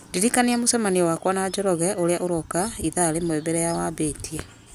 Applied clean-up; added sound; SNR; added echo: none; none; none; none.